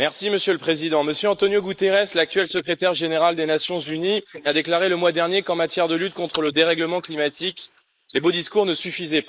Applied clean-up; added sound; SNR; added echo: neural mask model Resemble Enhance denoiser.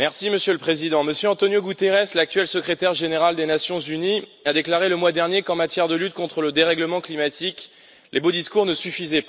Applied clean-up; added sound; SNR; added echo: none; none; none; none.